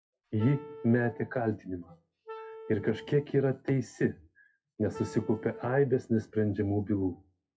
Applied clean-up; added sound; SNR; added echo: classical method WPE with log-MMSE.